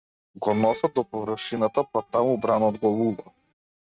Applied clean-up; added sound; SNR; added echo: neural mask model RNNoise.